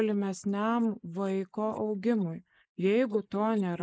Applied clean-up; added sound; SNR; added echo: neural mask model Resemble Enhance denoiser.